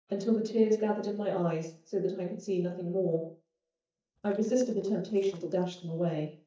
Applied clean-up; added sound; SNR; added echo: neural mask model DeepFilterNet 3.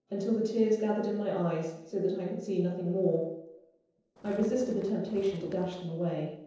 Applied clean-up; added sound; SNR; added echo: neural separator model SepFormer DNS4.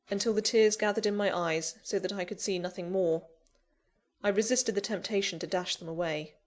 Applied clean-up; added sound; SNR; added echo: none; none; none; none.